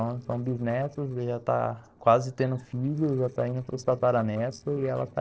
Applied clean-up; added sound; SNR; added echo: neural separator model SepFormer DNS4.